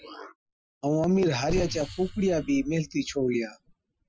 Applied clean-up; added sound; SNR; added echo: classical method Wiener filter.